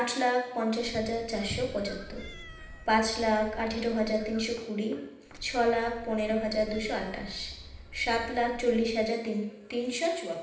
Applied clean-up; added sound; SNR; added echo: none; Cat; 16 dB; reverberation time 0.9 s.